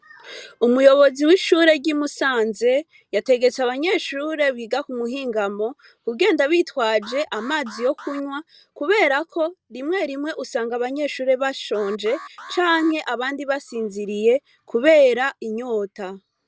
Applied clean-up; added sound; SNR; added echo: none; Alarm; 19 dB; none.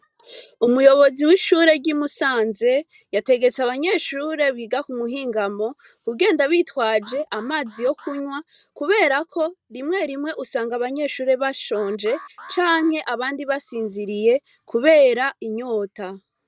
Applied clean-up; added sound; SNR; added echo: neural mask model RNNoise.